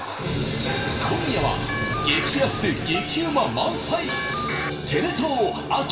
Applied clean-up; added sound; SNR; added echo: none; Telephone; 4 dB; reverberation time 1.8 s.